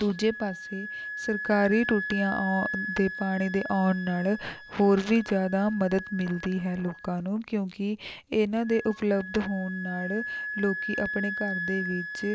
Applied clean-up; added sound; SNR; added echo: none; Wind instrument, woodwind instrument; 9 dB; none.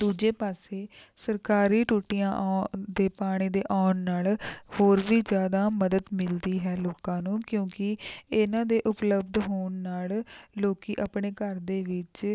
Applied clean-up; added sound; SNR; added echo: none; none; none; none.